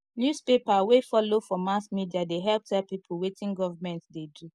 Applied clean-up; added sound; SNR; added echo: none; none; none; none.